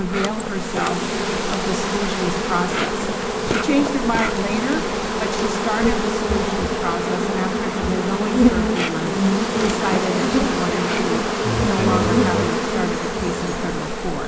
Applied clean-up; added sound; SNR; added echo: none; Insect; -4 dB; reverberation time 0.4 s.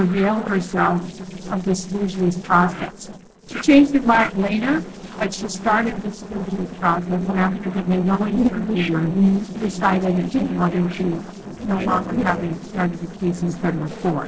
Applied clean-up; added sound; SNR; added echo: neural separator model SepFormer DNS4.